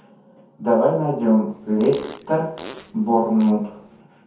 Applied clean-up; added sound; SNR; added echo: none; Fart; 20 dB; reverberation time 0.6 s.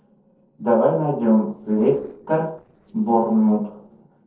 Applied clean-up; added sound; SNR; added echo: neural separator model SepFormer DNS4.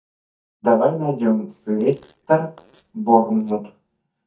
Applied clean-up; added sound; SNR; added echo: neural mask model DeepFilterNet 3.